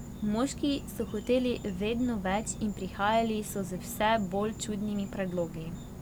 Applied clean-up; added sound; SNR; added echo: none; Insect; 10 dB; none.